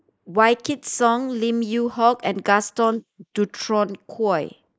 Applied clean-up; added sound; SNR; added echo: neural mask model Resemble Enhance denoiser.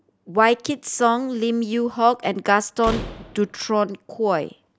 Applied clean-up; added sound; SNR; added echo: none; Slam; 13 dB; none.